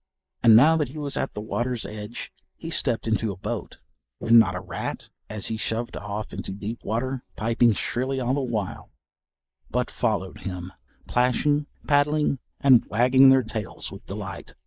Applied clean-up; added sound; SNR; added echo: neural mask model Resemble Enhance denoiser.